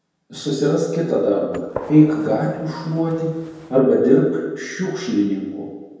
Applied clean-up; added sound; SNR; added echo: none; Gunshot, gunfire; 16 dB; reverberation time 1.0 s.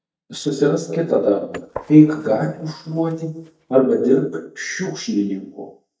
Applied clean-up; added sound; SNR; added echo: neural mask model DeepFilterNet 3.